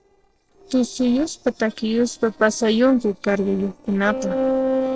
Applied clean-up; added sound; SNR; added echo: neural separator model SepFormer DNS4.